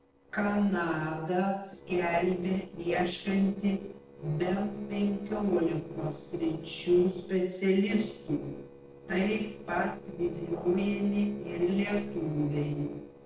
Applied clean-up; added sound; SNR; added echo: neural separator model SepFormer DNS4.